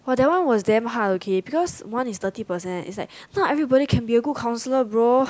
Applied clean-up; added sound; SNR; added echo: none; none; none; none.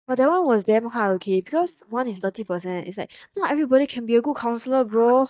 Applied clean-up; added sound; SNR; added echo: neural mask model DeepFilterNet 3.